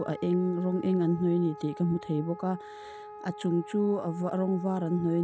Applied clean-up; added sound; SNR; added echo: none; Wind instrument, woodwind instrument; 15 dB; none.